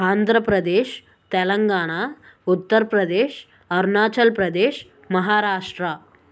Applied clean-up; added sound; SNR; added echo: none; none; none; none.